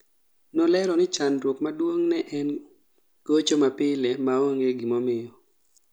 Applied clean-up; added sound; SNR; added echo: none; none; none; none.